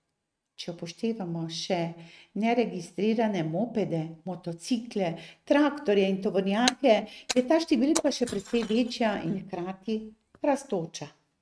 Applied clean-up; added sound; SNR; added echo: neural mask model RNNoise.